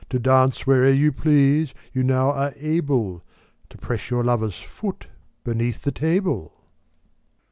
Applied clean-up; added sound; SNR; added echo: none; none; none; none.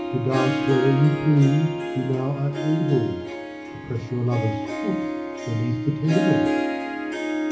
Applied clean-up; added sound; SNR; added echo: none; Harp; 3 dB; reverberation time 0.5 s.